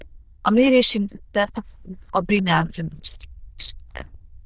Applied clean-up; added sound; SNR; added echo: neural diffusion model UNIVERSE++.